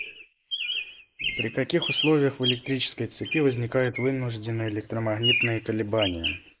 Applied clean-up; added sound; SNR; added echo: neural mask model Resemble Enhance denoiser.